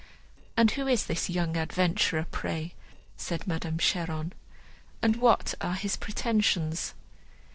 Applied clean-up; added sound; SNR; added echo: neural separator model SepFormer DNS4.